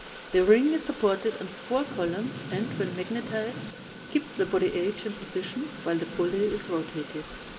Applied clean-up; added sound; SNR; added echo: none; Thunder / Rain; 11 dB; reverberation time 1.4 s.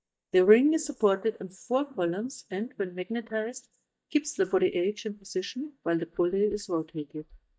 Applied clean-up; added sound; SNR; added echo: neural mask model DeepFilterNet 3.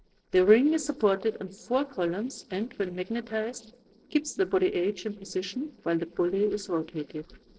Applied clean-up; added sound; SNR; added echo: neural separator model SepFormer DNS4.